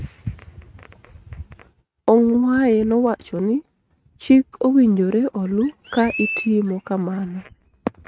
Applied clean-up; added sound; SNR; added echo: neural mask model RNNoise.